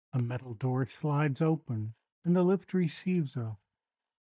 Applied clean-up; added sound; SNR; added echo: neural mask model DeepFilterNet 3.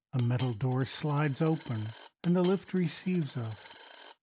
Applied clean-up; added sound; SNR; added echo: none; Coin (dropping); 18 dB; none.